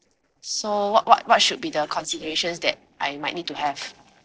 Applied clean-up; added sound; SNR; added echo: neural separator model SepFormer DNS4.